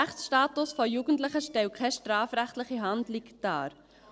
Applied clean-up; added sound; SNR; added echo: neural separator model SepFormer DNS4.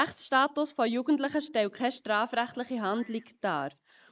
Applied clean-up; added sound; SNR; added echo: neural mask model Resemble Enhance denoiser.